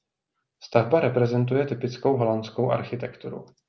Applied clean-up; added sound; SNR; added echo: none; none; none; none.